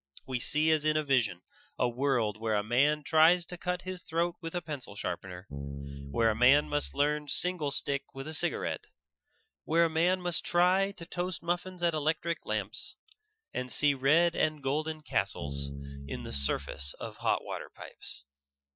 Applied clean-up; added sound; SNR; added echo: classical method Wiener filter.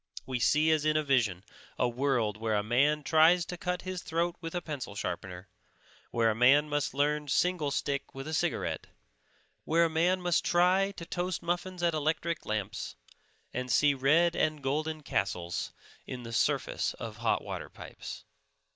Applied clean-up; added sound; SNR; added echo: none; none; none; none.